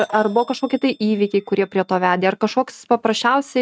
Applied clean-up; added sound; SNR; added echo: neural mask model RNNoise.